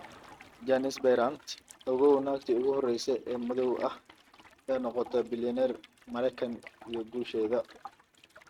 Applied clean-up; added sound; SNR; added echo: neural mask model RNNoise.